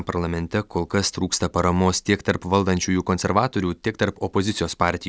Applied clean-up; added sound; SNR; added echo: none; none; none; none.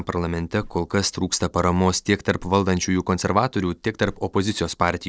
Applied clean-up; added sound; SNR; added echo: neural separator model SepFormer DNS4.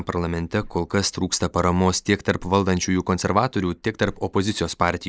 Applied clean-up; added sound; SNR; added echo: neural mask model Resemble Enhance denoiser.